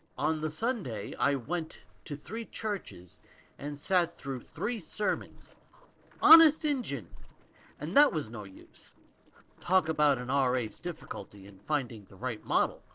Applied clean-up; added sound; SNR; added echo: neural separator model SepFormer DNS4.